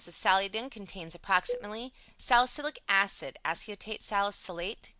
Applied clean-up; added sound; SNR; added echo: none; Cowbell; 13 dB; none.